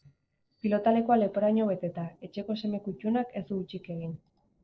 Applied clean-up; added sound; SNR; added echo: neural separator model SepFormer DNS4.